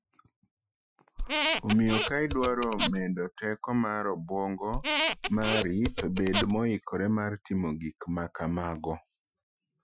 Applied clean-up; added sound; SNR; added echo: classical method Wiener filter.